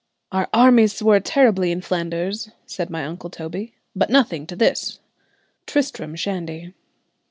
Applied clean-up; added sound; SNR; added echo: none; none; none; none.